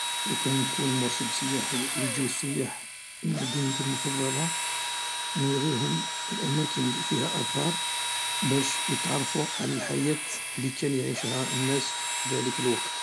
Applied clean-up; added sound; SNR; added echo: none; Engine / Drill + Domestic sounds, home sounds; -1 dB; none.